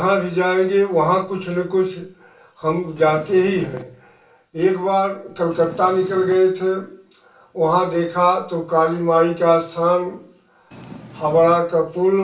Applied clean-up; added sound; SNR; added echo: none; Purr; 18 dB; reverberation time 0.2 s.